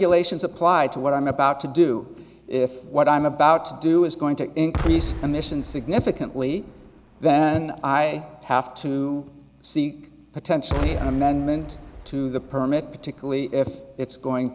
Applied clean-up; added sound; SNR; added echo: none; Explosion; 10 dB; none.